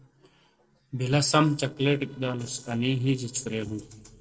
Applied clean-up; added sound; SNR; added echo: neural separator model SepFormer DNS4.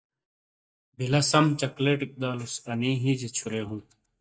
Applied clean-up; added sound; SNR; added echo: neural mask model DeepFilterNet 3.